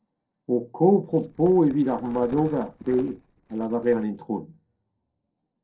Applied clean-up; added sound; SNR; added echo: neural separator model SepFormer DNS4.